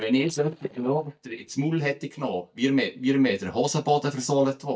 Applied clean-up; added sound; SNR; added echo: neural mask model DeepFilterNet 3.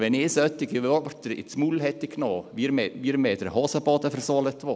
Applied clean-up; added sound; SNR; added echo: none; none; none; none.